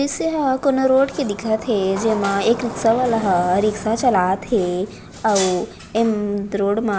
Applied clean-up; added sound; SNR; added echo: none; Motorcycle; 15 dB; none.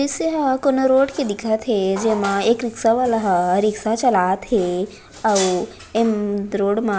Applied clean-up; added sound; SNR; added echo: none; none; none; none.